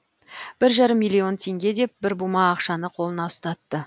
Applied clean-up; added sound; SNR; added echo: none; none; none; none.